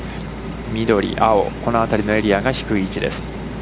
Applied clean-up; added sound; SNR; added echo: none; none; none; none.